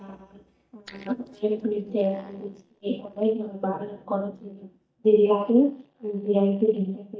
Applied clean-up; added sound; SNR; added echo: neural mask model DeepFilterNet 3.